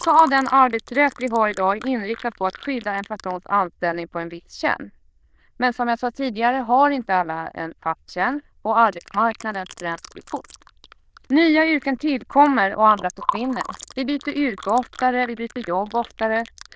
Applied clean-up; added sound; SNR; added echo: neural diffusion model UNIVERSE++.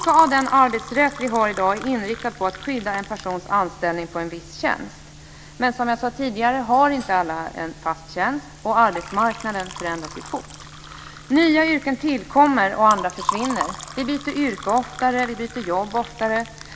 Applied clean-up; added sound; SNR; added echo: none; Liquid; 15 dB; none.